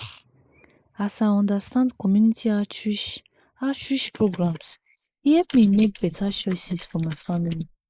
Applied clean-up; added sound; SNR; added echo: neural mask model Resemble Enhance denoiser.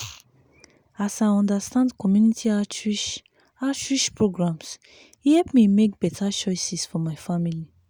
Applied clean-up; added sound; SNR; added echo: none; none; none; none.